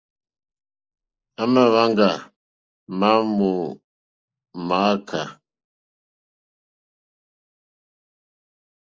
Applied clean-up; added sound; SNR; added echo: neural mask model Resemble Enhance denoiser.